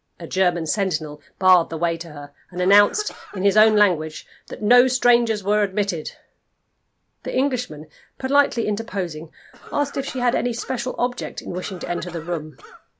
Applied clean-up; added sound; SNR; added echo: none; Cough; 18 dB; none.